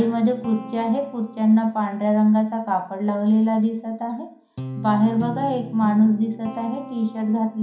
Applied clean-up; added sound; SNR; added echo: none; Guitar; 16 dB; reverberation time 0.5 s.